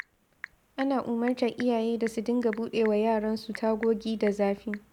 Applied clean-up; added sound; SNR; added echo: none; Telephone / Typing; 19 dB; none.